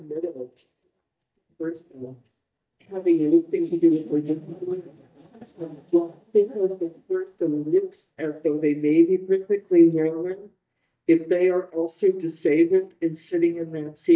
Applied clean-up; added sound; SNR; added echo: neural mask model DeepFilterNet 3.